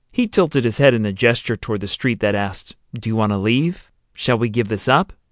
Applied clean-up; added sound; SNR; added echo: none; none; none; none.